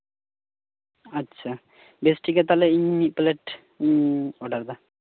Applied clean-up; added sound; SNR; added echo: none; none; none; none.